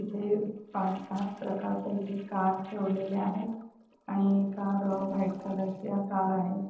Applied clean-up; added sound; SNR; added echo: neural separator model SepFormer DNS4.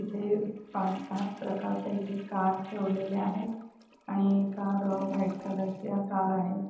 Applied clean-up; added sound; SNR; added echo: none; Toilet flush / Gurgling; 18 dB; reverberation time 0.9 s.